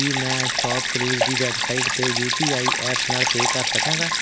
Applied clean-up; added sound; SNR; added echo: none; Stream; -4 dB; none.